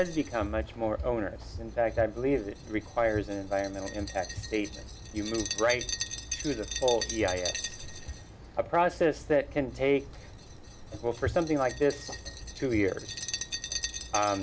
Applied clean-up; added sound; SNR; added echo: none; Glass; 11 dB; none.